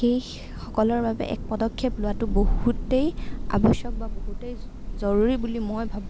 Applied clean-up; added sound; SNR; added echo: none; Thunder / Rain; 3 dB; none.